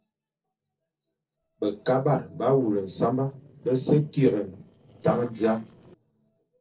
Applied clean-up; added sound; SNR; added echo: neural separator model SepFormer DNS4.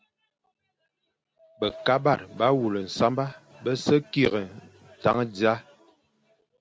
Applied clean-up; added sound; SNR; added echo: none; none; none; none.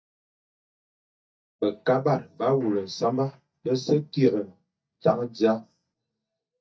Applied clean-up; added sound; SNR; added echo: neural mask model DeepFilterNet 3.